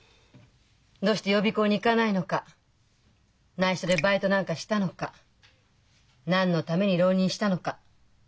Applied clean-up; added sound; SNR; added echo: none; Raindrop; 10 dB; none.